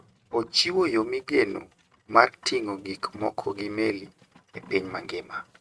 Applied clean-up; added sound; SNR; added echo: neural mask model RNNoise.